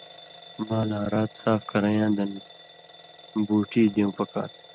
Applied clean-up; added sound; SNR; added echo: none; Alarm / Bell; 19 dB; none.